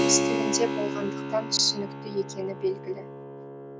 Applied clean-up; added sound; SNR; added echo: none; Keyboard (musical); 1 dB; none.